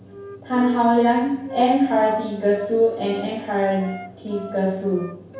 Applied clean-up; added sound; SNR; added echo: none; Wind instrument, woodwind instrument; 19 dB; reverberation time 0.7 s.